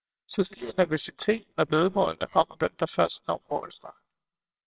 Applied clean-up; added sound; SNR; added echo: neural separator model SepFormer WHAMR!.